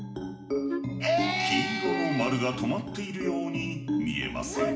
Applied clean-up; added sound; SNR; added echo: none; Wind instrument, woodwind instrument; 10 dB; reverberation time 0.7 s.